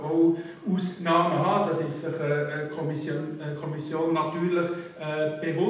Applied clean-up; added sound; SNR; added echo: none; none; none; reverberation time 0.9 s.